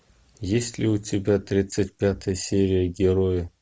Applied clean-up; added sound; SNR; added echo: none; none; none; none.